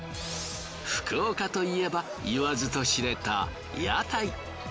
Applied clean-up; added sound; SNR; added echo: none; none; none; none.